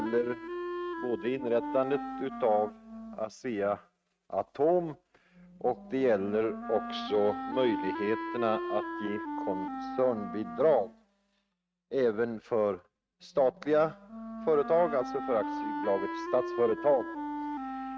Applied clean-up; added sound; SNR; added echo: neural mask model RNNoise.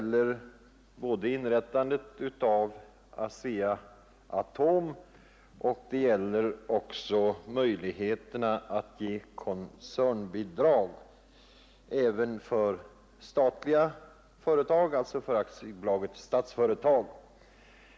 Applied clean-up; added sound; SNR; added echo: none; none; none; none.